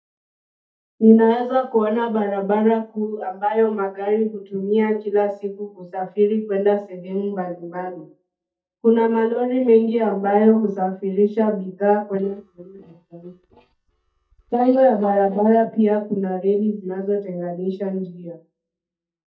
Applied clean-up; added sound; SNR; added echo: neural mask model DeepFilterNet 3.